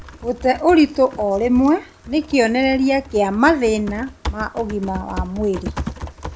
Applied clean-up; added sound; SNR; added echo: none; Typing; 13 dB; none.